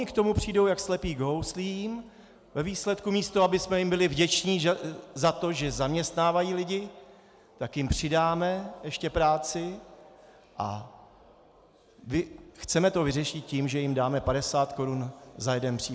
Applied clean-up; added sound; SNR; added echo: none; none; none; none.